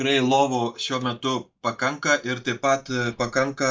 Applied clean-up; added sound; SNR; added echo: neural mask model DeepFilterNet 3.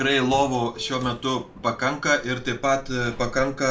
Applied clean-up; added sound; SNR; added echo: none; Subway, metro, underground; 15 dB; reverberation time 0.2 s.